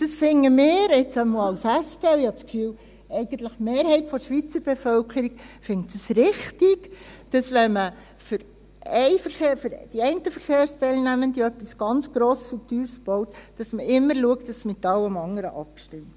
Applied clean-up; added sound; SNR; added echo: none; none; none; none.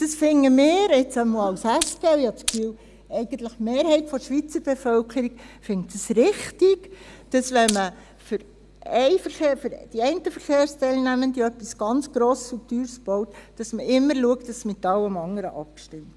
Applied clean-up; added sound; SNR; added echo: none; Glass; 7 dB; none.